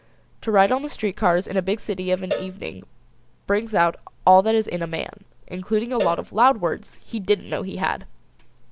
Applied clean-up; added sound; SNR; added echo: none; Cowbell; 12 dB; none.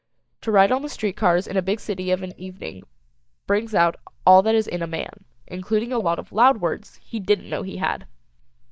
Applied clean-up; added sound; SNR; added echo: neural mask model DeepFilterNet 3.